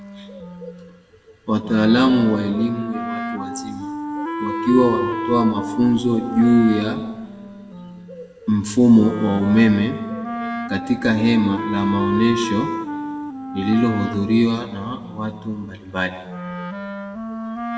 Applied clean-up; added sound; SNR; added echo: none; Wind instrument, woodwind instrument; 8 dB; reverberation time 1.3 s.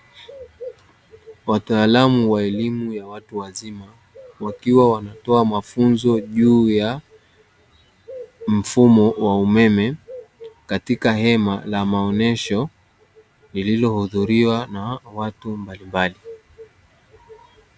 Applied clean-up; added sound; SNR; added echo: none; none; none; none.